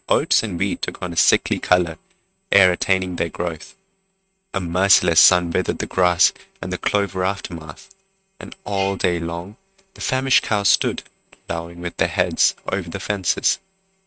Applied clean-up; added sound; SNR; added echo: neural mask model RNNoise.